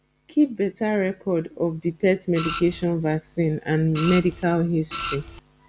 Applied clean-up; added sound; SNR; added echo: none; Printer; 4 dB; none.